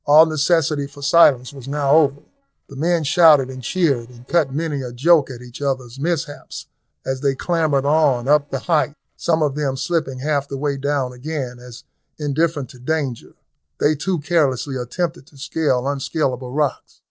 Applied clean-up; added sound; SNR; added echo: neural separator model SepFormer DNS4.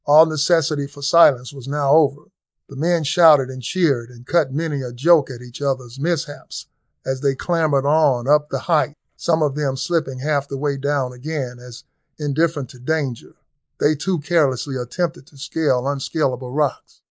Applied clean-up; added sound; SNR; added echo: neural mask model Resemble Enhance denoiser.